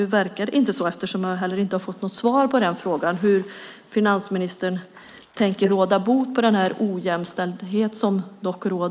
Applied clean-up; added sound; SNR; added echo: neural mask model Resemble Enhance denoiser.